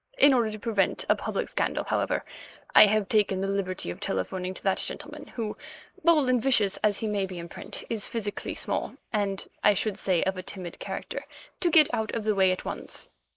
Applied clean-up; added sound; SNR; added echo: neural mask model Resemble Enhance denoiser.